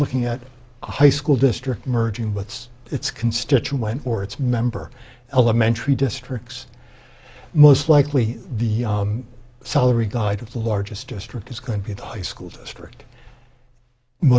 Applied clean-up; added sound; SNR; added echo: none; none; none; none.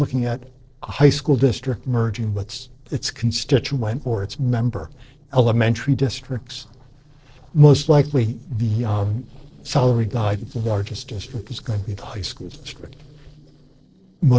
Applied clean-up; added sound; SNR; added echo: neural separator model SepFormer DNS4.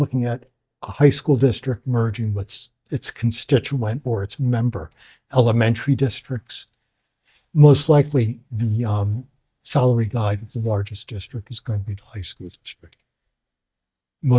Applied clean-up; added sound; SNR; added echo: neural mask model DeepFilterNet 3.